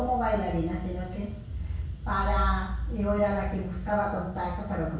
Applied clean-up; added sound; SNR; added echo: none; Fixed-wing aircraft, airplane; 12 dB; reverberation time 0.6 s.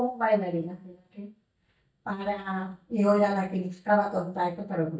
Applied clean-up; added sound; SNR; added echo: neural mask model DeepFilterNet 3.